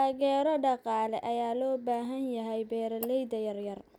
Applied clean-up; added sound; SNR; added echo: none; none; none; none.